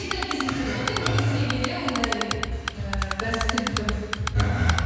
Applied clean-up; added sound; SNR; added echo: none; Typing; 6 dB; reverberation time 1.9 s.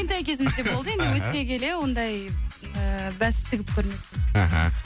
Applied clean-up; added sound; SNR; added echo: none; none; none; none.